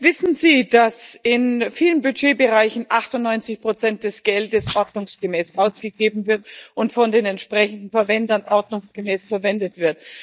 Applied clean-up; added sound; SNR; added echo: neural mask model DeepFilterNet 3.